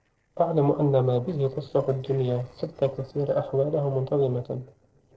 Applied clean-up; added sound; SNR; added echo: neural separator model SepFormer DNS4.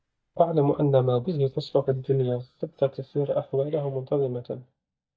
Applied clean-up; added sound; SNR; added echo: neural mask model DeepFilterNet 3.